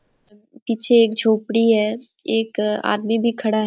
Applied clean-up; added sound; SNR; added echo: neural mask model DeepFilterNet 3.